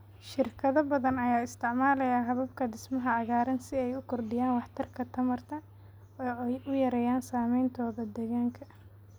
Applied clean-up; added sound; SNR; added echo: none; none; none; none.